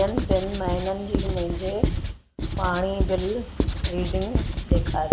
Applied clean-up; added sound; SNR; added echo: none; Writing; -3 dB; none.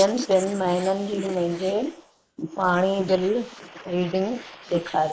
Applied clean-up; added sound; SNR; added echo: neural mask model Resemble Enhance denoiser.